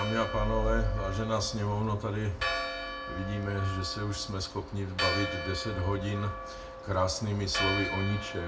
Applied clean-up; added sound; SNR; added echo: none; Church bell; 6 dB; reverberation time 0.2 s.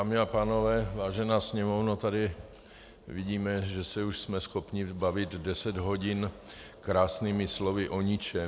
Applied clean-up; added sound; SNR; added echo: none; none; none; none.